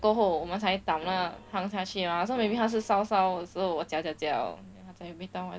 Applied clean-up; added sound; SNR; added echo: none; Keyboard (musical); 18 dB; none.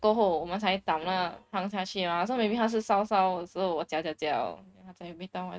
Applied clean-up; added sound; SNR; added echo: neural mask model RNNoise.